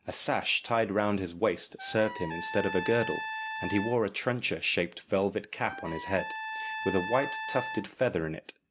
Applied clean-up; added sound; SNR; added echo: none; Trumpet; 9 dB; none.